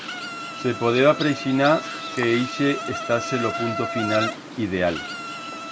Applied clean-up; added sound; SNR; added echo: none; Insect; 7 dB; none.